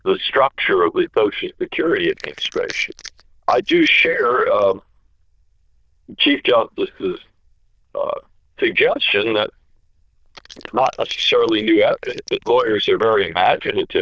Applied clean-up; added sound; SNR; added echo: neural diffusion model UNIVERSE++.